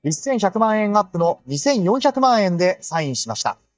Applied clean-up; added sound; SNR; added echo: neural mask model DeepFilterNet 3.